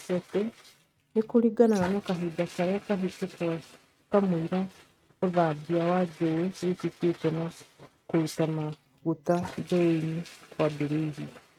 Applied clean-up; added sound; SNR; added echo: neural mask model RNNoise.